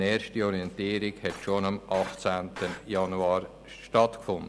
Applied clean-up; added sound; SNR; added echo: none; Shatter; 16 dB; none.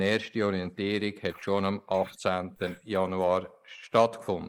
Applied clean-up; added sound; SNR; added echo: neural mask model Resemble Enhance denoiser.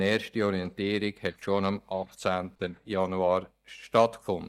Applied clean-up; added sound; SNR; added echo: neural mask model DeepFilterNet 3.